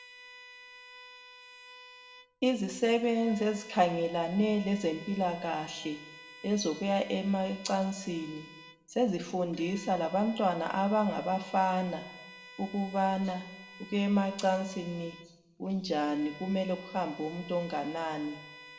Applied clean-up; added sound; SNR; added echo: none; Bowed string instrument; 19 dB; reverberation time 0.7 s.